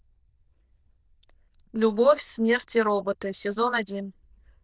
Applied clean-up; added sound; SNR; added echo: neural diffusion model UNIVERSE++.